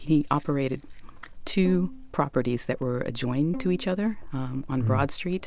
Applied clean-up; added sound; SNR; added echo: none; Chewing, mastication + Bowed string instrument; 15 dB; none.